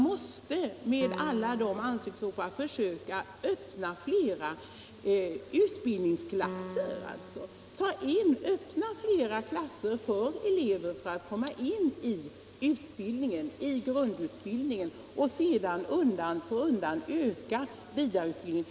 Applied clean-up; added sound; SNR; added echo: none; Piano; 15 dB; none.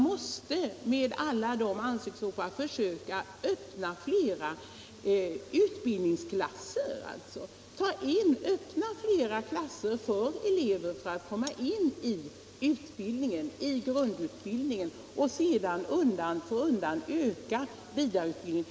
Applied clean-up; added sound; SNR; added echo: none; none; none; none.